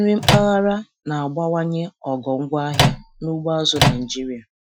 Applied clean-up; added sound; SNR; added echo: classical method Wiener filter.